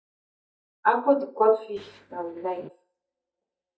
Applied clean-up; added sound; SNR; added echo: neural mask model DeepFilterNet 3.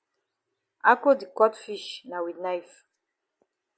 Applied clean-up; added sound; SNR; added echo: none; none; none; none.